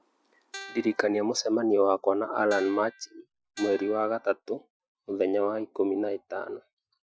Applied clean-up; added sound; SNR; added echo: classical method Wiener filter.